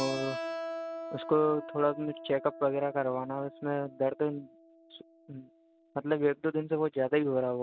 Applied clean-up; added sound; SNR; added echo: none; Keyboard (musical); 12 dB; none.